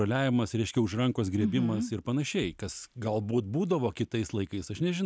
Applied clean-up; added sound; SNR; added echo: none; none; none; none.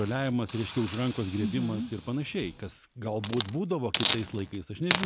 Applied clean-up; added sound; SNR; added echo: none; Hiss; 2 dB; none.